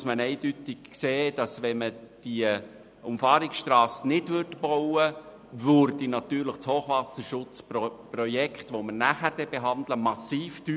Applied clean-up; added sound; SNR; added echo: none; none; none; none.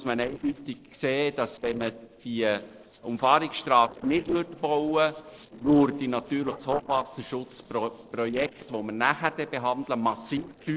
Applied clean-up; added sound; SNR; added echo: neural separator model SepFormer DNS4.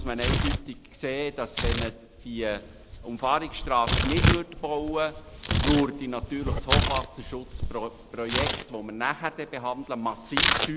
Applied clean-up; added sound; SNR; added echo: none; Tearing; -1 dB; none.